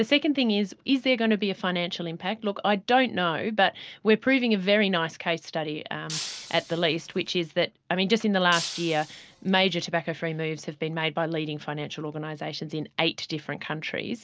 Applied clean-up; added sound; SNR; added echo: none; Shatter; 13 dB; none.